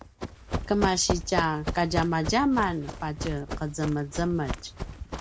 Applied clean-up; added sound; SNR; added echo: none; Run; 6 dB; none.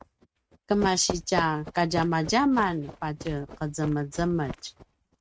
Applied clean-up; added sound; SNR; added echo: neural mask model RNNoise.